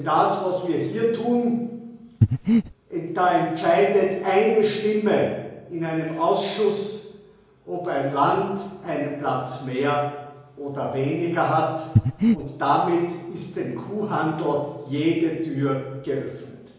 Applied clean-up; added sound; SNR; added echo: none; Breathing; -4 dB; reverberation time 1.0 s.